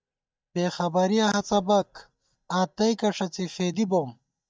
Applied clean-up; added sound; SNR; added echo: neural mask model DeepFilterNet 3.